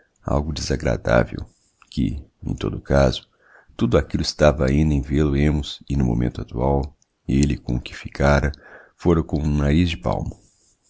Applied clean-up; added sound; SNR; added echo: none; none; none; none.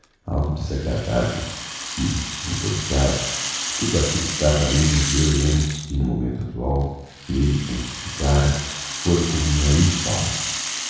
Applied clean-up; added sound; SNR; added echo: none; Rattle (instrument); 7 dB; reverberation time 1.1 s.